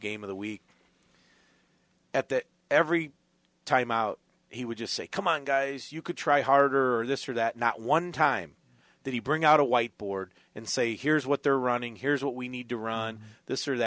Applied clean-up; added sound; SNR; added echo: none; none; none; none.